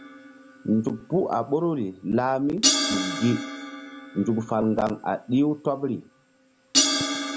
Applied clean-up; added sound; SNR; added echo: none; Crash cymbal; 4 dB; none.